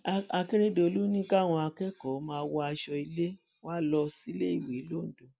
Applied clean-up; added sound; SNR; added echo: none; none; none; none.